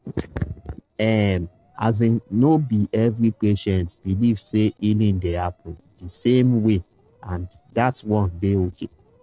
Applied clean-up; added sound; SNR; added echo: neural separator model SepFormer DNS4.